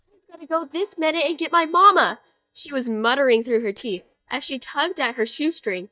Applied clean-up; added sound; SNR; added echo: neural mask model DeepFilterNet 3.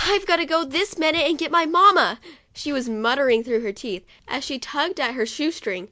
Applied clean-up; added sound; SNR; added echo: none; none; none; none.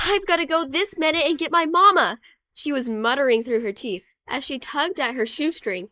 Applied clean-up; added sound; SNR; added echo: neural mask model Resemble Enhance denoiser.